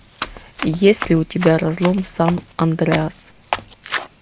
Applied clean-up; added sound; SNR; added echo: none; Run; 11 dB; none.